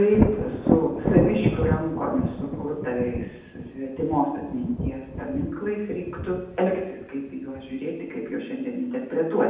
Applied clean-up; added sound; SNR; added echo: none; Thunder; 2 dB; reverberation time 0.8 s.